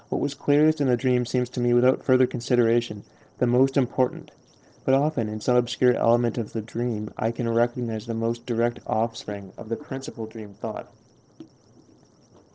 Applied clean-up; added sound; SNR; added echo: neural separator model SepFormer DNS4.